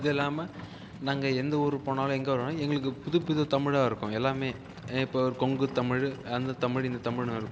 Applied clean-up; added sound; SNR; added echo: none; Livestock, farm animals, working animals; 15 dB; none.